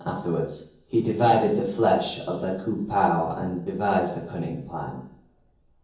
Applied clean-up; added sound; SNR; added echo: none; none; none; reverberation time 0.7 s.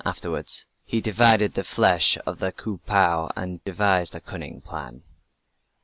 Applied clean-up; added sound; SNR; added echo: none; none; none; none.